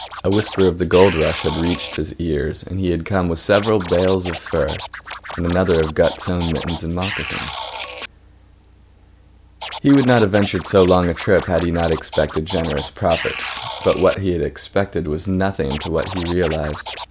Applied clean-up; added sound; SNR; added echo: none; Scratching (performance technique); 13 dB; none.